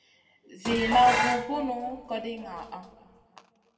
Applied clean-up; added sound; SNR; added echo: none; Dishes, pots, and pans; 4 dB; reverberation time 1.7 s.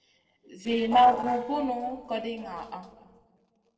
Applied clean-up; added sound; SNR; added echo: neural separator model SepFormer DNS4.